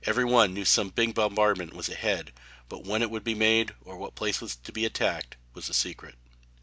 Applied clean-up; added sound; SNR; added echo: none; none; none; none.